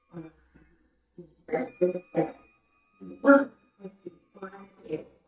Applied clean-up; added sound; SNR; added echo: neural mask model DeepFilterNet 3.